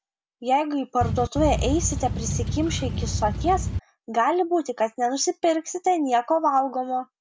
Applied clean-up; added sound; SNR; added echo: none; Boat, Water vehicle; 3 dB; none.